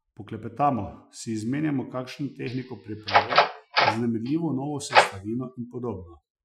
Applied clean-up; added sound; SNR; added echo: classical method Wiener filter.